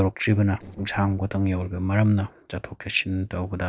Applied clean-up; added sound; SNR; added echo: neural separator model SepFormer DNS4.